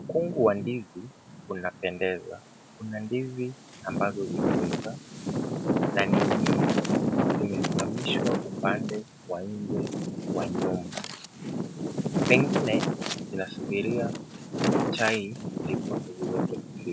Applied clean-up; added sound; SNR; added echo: none; Wind; -3 dB; none.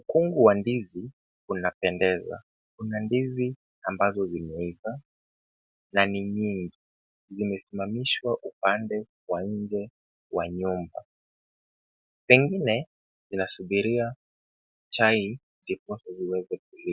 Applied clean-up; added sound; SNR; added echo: none; none; none; none.